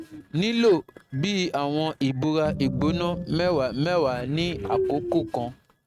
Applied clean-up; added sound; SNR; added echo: neural mask model RNNoise.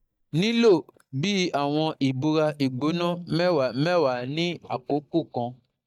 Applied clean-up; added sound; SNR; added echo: neural mask model DeepFilterNet 3.